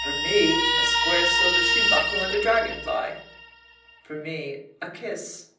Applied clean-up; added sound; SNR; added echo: none; Guitar; -3 dB; reverberation time 0.6 s.